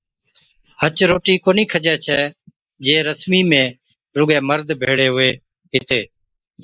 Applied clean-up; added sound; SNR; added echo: neural mask model Resemble Enhance denoiser.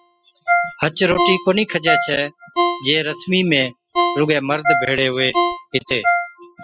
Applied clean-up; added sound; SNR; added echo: classical method spectral subtraction.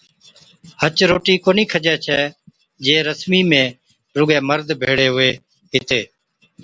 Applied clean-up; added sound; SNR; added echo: none; none; none; none.